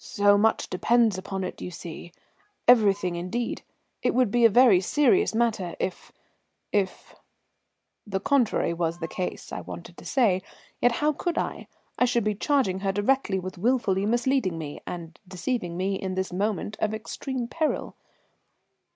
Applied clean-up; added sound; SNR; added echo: none; none; none; none.